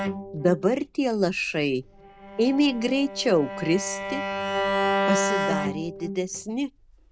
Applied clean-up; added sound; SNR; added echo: none; Bowed string instrument; 4 dB; none.